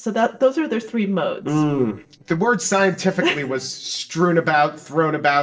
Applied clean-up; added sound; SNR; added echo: neural separator model SepFormer DNS4.